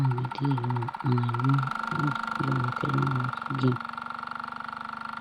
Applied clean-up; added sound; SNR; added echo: none; Mechanisms; 4 dB; none.